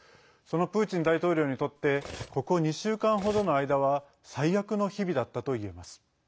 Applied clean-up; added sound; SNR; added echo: none; Cutlery, silverware; 17 dB; none.